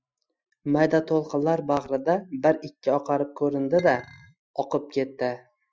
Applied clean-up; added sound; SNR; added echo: classical method Wiener filter.